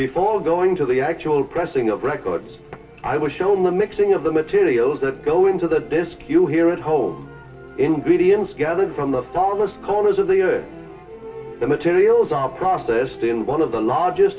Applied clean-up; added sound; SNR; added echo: none; none; none; reverberation time 0.1 s.